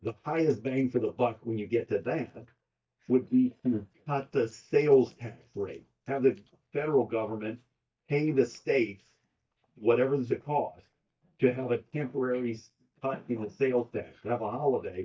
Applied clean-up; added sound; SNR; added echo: neural mask model DeepFilterNet 3.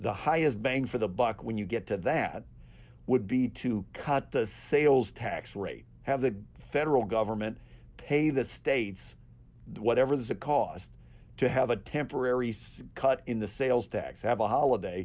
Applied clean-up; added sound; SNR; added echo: none; none; none; none.